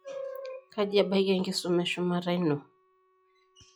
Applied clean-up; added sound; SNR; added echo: classical method log-MMSE.